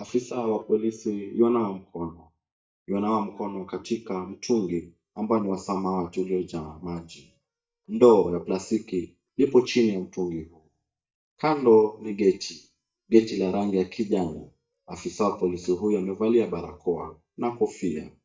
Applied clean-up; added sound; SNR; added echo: neural mask model DeepFilterNet 3.